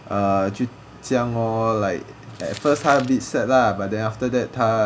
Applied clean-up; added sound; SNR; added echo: none; Crumpling, crinkling; 20 dB; none.